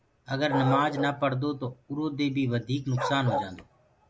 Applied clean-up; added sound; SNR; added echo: none; Bark; 8 dB; none.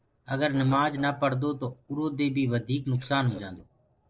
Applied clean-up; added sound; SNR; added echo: neural separator model SepFormer DNS4.